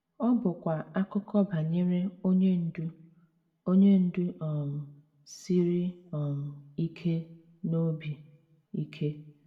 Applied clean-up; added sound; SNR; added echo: none; none; none; reverberation time 0.6 s.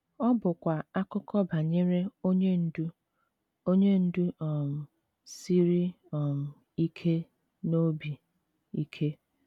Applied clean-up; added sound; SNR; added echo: none; none; none; none.